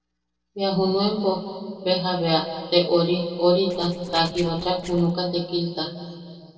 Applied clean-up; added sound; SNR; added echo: neural separator model SepFormer DNS4.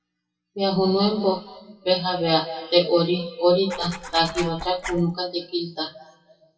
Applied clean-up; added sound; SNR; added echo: classical method WPE with log-MMSE.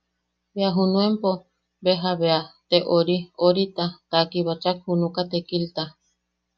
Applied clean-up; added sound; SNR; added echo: none; none; none; none.